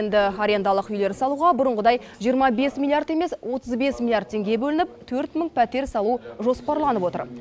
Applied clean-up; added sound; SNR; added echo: none; none; none; none.